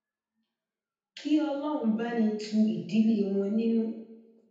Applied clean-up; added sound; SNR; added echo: none; none; none; reverberation time 0.9 s.